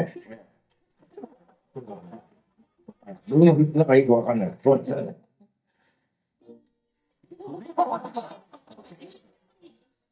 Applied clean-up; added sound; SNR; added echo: neural mask model DeepFilterNet 3.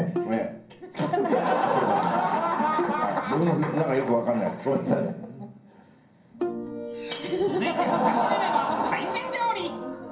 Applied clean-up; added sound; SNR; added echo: none; Bowed string instrument; 12 dB; reverberation time 0.6 s.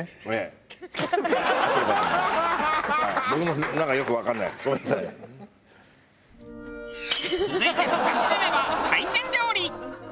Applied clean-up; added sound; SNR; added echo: none; none; none; none.